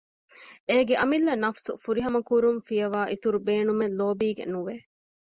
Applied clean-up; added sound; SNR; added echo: none; none; none; none.